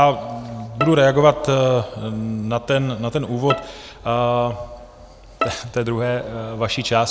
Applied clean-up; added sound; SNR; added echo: none; Bowed string instrument; 11 dB; none.